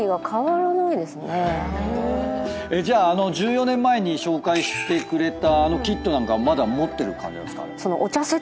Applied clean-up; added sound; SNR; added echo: none; none; none; none.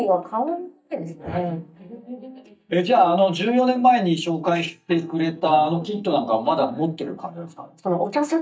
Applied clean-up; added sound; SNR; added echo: neural mask model DeepFilterNet 3.